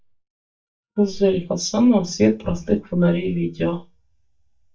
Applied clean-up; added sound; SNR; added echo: neural mask model DeepFilterNet 3.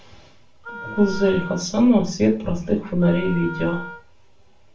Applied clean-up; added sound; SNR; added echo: none; Wind instrument, woodwind instrument; 15 dB; reverberation time 0.3 s.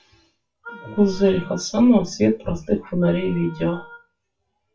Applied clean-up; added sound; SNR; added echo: classical method WPE with log-MMSE.